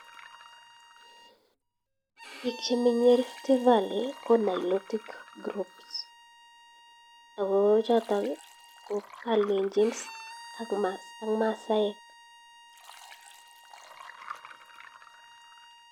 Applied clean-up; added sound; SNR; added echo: none; Bowed string instrument + Liquid; 18 dB; none.